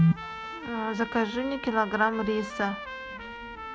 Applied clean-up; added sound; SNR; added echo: none; Trumpet; 11 dB; none.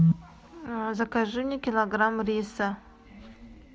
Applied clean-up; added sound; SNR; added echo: none; none; none; none.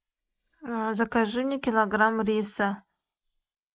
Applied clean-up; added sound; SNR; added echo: neural mask model Resemble Enhance denoiser.